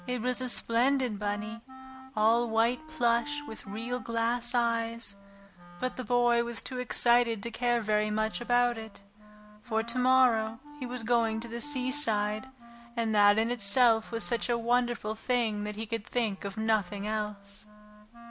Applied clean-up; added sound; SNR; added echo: none; Wind instrument, woodwind instrument; 19 dB; none.